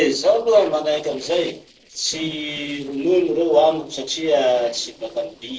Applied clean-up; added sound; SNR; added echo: neural separator model SepFormer DNS4.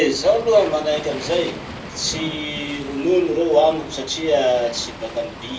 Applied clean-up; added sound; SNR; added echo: none; Waves, surf; 13 dB; reverberation time 0.2 s.